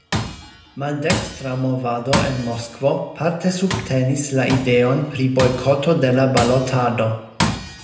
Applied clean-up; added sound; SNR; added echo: none; Tools; 8 dB; reverberation time 0.8 s.